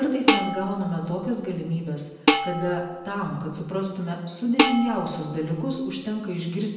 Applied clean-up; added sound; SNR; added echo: none; Dishes, pots, and pans; 0 dB; reverberation time 0.9 s.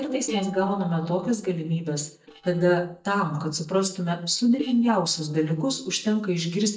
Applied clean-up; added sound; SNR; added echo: neural mask model DeepFilterNet 3.